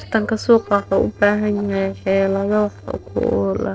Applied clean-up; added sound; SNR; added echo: neural separator model SepFormer DNS4.